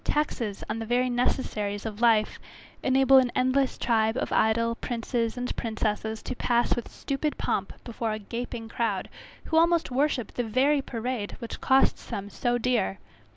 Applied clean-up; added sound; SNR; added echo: none; none; none; none.